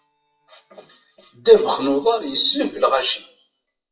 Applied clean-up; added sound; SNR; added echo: classical method WPE with log-MMSE.